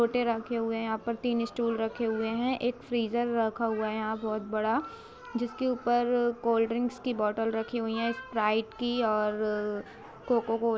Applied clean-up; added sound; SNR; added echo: none; none; none; none.